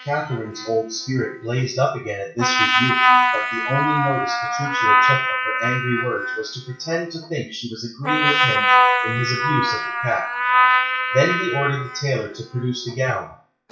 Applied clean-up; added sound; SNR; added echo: classical method WPE with log-MMSE.